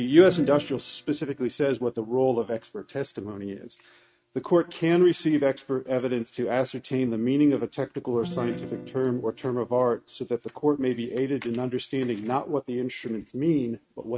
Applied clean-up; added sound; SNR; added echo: neural mask model RNNoise.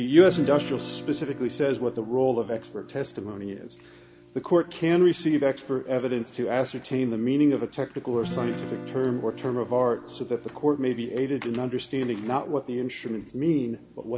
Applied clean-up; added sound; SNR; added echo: none; Guitar; 15 dB; none.